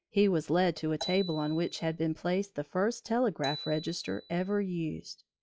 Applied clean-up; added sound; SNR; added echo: classical method log-MMSE.